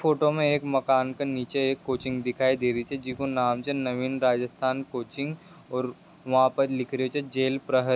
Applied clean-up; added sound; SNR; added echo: none; none; none; none.